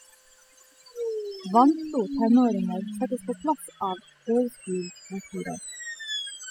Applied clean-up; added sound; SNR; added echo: classical method spectral subtraction.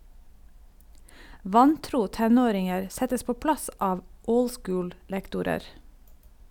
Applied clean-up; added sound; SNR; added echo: none; none; none; none.